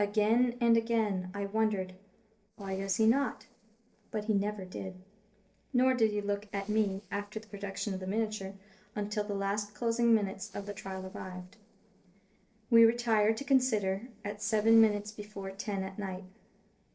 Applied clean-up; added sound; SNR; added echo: neural separator model SepFormer DNS4.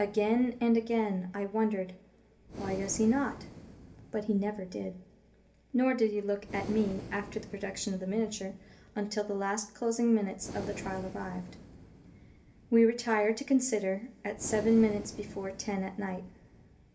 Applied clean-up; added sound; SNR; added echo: none; Breathing; 16 dB; reverberation time 0.3 s.